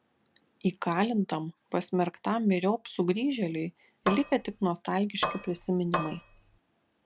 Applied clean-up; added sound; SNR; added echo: none; Cutlery, silverware / Dishes, pots, and pans; 1 dB; none.